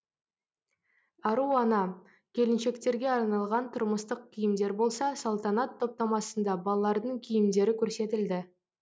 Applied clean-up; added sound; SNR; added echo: none; none; none; none.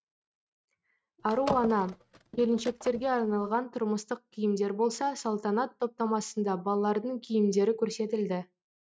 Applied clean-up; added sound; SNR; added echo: neural mask model RNNoise.